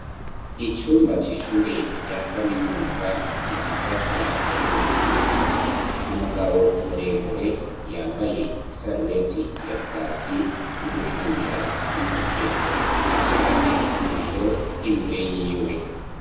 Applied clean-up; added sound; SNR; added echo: none; Engine / Car; 0 dB; reverberation time 1.1 s.